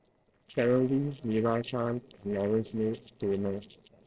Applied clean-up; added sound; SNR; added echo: neural separator model SepFormer DNS4.